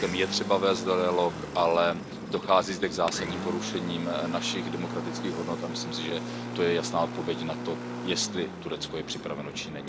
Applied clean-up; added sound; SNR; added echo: none; Engine; 6 dB; none.